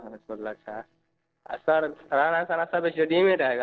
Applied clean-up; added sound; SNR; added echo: neural separator model SepFormer DNS4.